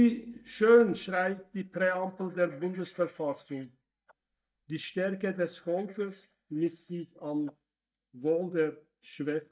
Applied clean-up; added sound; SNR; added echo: neural mask model DeepFilterNet 3.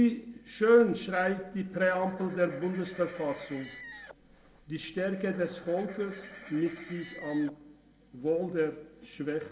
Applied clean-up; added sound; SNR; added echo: none; Livestock, farm animals, working animals; 18 dB; reverberation time 0.5 s.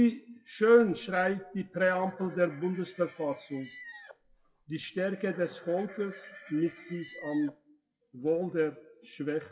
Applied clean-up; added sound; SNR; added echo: classical method WPE with log-MMSE.